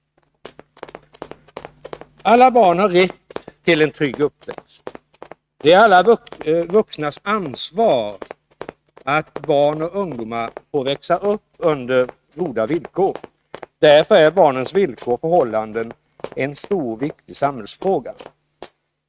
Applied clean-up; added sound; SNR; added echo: neural mask model RNNoise.